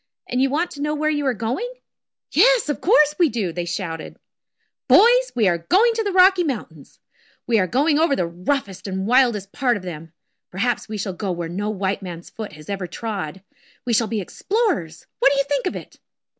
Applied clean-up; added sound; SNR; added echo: none; none; none; none.